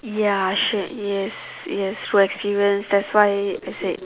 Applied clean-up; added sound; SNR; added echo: none; none; none; none.